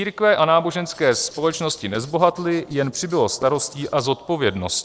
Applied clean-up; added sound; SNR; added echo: neural separator model SepFormer DNS4.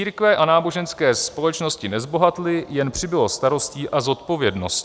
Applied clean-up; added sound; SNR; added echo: none; none; none; none.